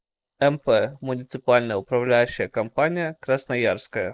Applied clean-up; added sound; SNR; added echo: neural mask model Resemble Enhance denoiser.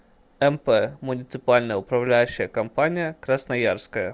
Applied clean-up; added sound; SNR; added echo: none; none; none; none.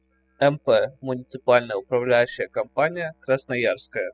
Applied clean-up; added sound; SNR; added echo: classical method spectral subtraction.